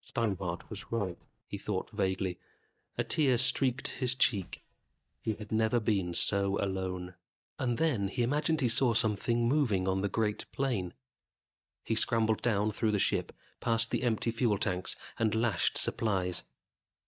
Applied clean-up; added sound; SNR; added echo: neural mask model DeepFilterNet 3.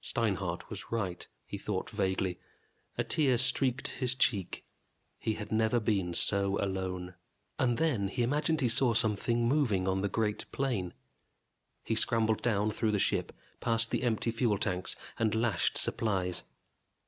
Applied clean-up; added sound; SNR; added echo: none; none; none; none.